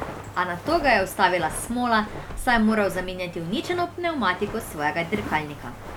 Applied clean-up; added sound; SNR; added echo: none; Walk, footsteps; 11 dB; none.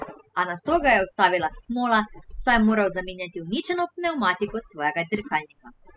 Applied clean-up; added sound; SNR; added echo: classical method spectral subtraction.